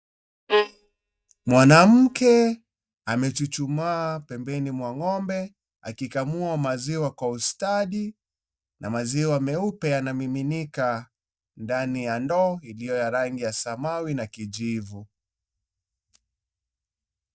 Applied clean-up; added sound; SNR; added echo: neural mask model DeepFilterNet 3.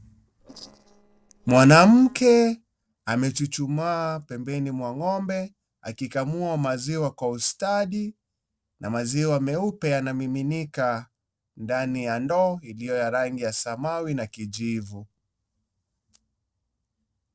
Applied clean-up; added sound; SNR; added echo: neural separator model SepFormer DNS4.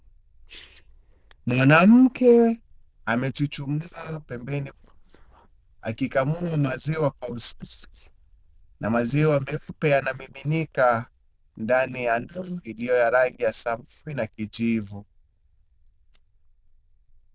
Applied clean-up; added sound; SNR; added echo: neural diffusion model UNIVERSE++.